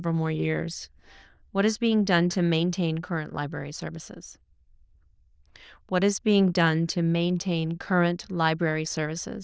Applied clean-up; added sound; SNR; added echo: neural diffusion model UNIVERSE++.